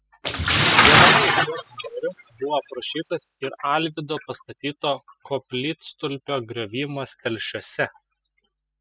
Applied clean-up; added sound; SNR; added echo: classical method spectral subtraction.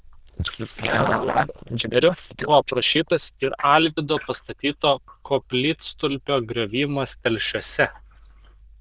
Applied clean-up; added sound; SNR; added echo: neural diffusion model UNIVERSE++.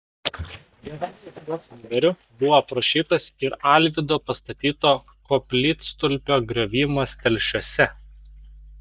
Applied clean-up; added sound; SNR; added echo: neural mask model DeepFilterNet 3.